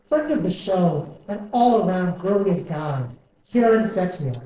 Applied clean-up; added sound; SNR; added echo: neural separator model SepFormer DNS4.